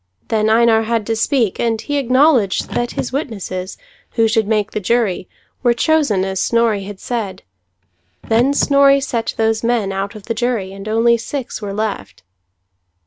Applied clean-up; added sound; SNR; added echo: none; Car; 16 dB; none.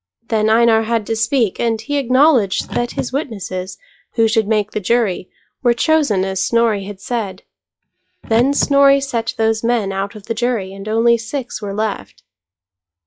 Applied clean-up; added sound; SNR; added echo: classical method log-MMSE.